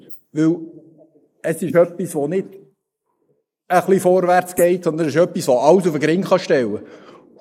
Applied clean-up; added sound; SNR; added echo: neural mask model Resemble Enhance denoiser.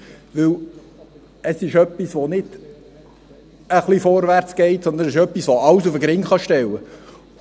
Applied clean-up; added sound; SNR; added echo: none; none; none; none.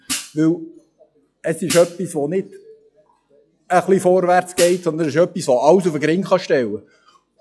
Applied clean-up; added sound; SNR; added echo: classical method log-MMSE.